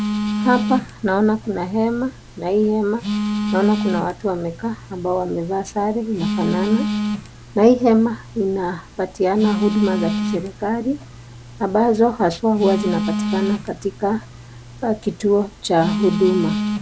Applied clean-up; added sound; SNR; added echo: none; Telephone; 5 dB; none.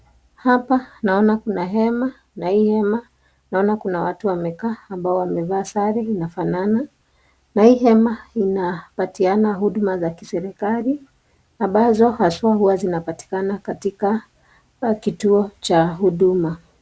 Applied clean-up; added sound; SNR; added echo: none; none; none; none.